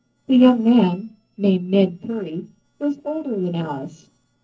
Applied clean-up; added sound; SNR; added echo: neural separator model SepFormer DNS4.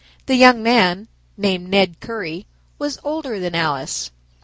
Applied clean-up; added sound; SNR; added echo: none; none; none; none.